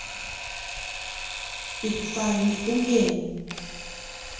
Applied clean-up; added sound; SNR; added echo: none; Camera; 7 dB; reverberation time 1.0 s.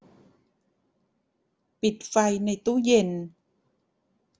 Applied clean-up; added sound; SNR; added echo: none; none; none; none.